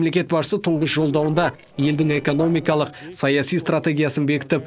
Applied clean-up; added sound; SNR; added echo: neural separator model SepFormer DNS4.